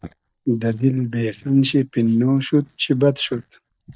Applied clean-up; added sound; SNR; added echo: neural mask model DeepFilterNet 3.